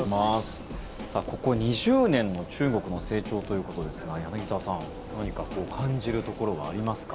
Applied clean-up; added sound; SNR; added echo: none; Vehicle; 12 dB; none.